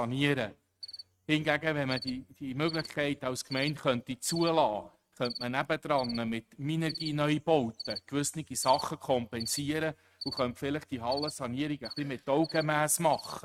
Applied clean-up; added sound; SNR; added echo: neural mask model RNNoise.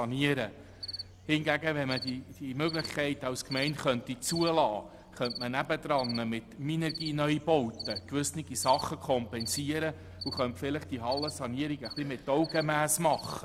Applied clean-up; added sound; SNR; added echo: none; Cricket; 13 dB; none.